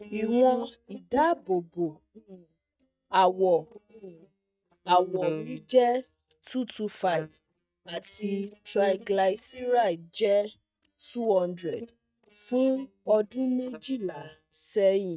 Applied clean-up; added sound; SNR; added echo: neural mask model DeepFilterNet 3.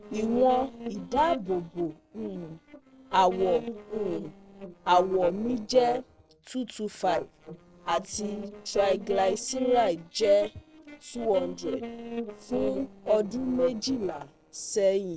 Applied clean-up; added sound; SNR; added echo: neural separator model SepFormer DNS4.